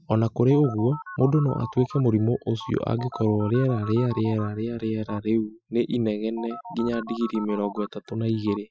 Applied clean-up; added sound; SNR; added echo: classical method Wiener filter.